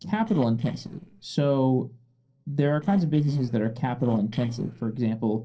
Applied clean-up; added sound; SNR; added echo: neural separator model SepFormer DNS4.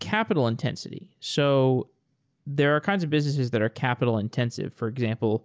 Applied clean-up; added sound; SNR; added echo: none; none; none; none.